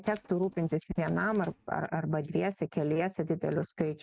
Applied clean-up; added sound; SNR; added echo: neural mask model RNNoise.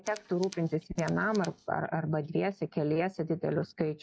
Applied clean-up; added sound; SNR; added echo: classical method log-MMSE.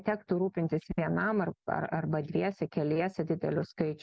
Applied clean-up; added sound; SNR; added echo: none; none; none; none.